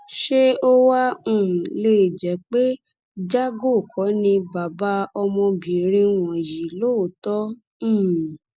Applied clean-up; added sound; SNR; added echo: none; none; none; none.